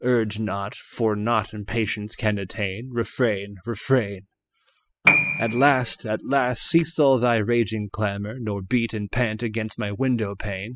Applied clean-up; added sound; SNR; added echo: classical method spectral subtraction.